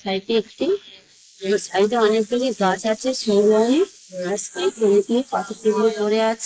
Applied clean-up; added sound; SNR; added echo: neural mask model Resemble Enhance denoiser.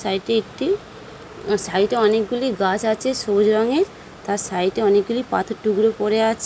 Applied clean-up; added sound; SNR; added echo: none; none; none; none.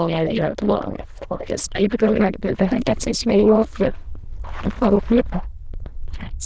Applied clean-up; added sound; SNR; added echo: neural diffusion model UNIVERSE++.